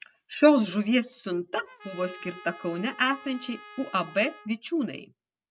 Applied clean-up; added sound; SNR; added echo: none; Trumpet; 20 dB; none.